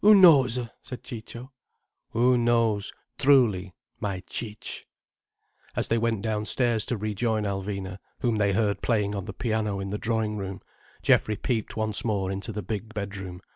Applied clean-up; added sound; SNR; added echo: none; none; none; none.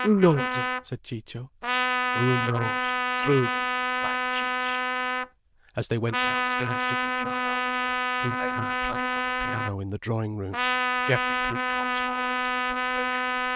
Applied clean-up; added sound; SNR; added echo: neural diffusion model UNIVERSE++.